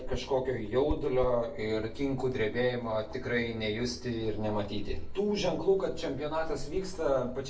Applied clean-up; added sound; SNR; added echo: none; Writing; 8 dB; reverberation time 0.3 s.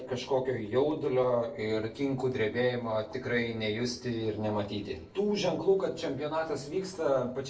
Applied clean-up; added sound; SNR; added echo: neural separator model SepFormer DNS4.